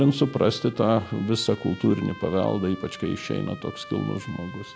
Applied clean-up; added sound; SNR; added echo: none; Trumpet; 19 dB; none.